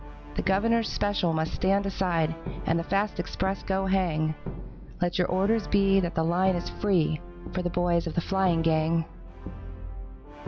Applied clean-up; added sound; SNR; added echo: none; Brass instrument; 10 dB; none.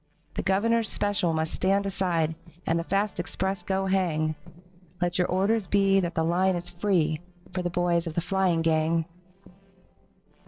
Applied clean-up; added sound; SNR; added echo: neural separator model SepFormer DNS4.